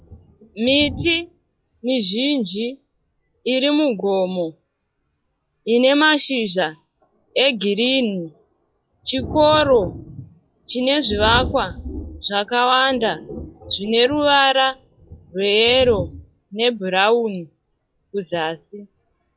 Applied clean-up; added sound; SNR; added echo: classical method log-MMSE.